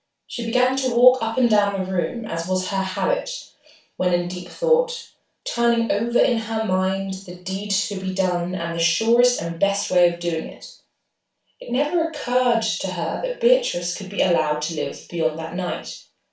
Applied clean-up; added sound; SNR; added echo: none; none; none; reverberation time 0.3 s.